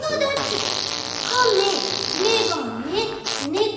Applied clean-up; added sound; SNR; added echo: none; Fart; 3 dB; reverberation time 1.0 s.